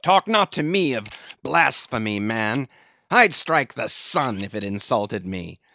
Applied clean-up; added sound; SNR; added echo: neural mask model Resemble Enhance denoiser.